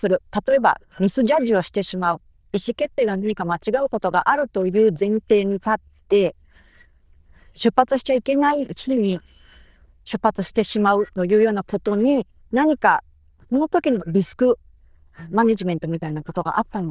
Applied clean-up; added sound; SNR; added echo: neural diffusion model UNIVERSE++.